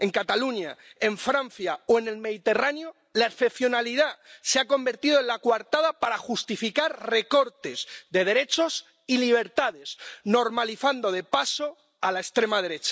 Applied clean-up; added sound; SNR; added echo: none; none; none; none.